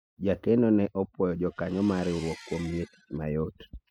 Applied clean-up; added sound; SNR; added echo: classical method spectral subtraction.